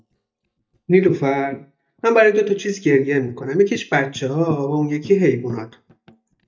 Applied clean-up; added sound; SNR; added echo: neural mask model DeepFilterNet 3.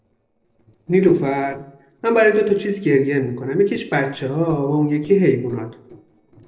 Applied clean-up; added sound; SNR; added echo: neural separator model SepFormer DNS4.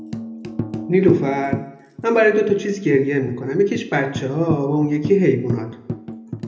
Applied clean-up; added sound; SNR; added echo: none; Tambourine; 10 dB; reverberation time 0.7 s.